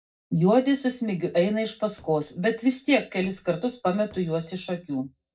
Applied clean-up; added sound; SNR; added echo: neural separator model SepFormer DNS4.